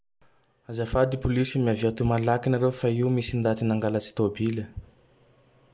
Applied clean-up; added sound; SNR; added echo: none; none; none; none.